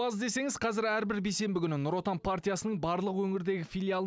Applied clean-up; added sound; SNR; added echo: none; none; none; none.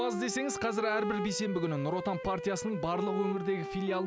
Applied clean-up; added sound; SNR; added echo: none; Wind instrument, woodwind instrument; 5 dB; none.